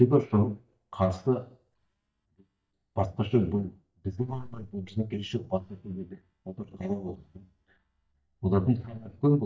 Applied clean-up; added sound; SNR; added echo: neural mask model DeepFilterNet 3.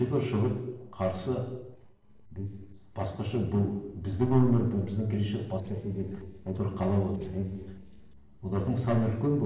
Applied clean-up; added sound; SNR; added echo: neural separator model SepFormer DNS4.